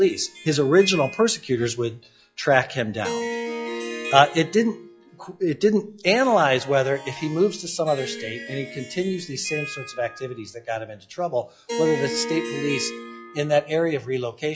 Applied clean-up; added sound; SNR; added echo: classical method log-MMSE.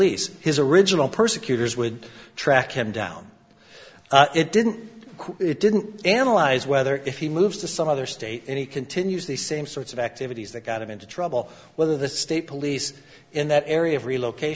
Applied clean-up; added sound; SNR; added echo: none; none; none; none.